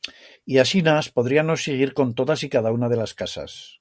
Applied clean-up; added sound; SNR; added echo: none; none; none; none.